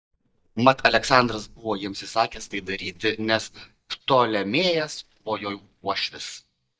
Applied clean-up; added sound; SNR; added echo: neural mask model DeepFilterNet 3.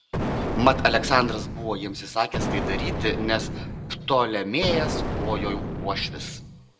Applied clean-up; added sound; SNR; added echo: none; Explosion; 3 dB; reverberation time 1.9 s.